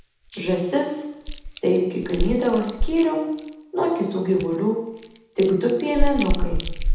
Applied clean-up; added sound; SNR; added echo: none; Chewing, mastication; 2 dB; reverberation time 0.9 s.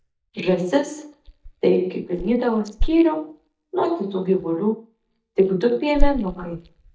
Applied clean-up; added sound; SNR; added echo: neural mask model DeepFilterNet 3.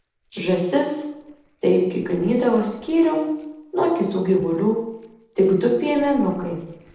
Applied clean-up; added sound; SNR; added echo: neural separator model SepFormer DNS4.